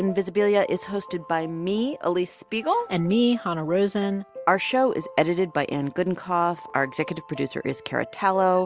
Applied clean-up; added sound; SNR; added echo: none; none; none; none.